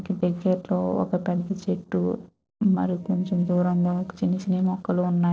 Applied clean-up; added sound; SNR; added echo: neural separator model SepFormer DNS4.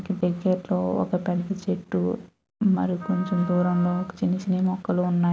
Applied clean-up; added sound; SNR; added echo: none; Wind instrument, woodwind instrument; 17 dB; none.